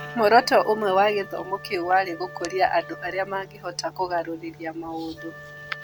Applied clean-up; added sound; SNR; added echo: none; Wind instrument, woodwind instrument + Wind instrument, woodwind instrument; 17 dB; none.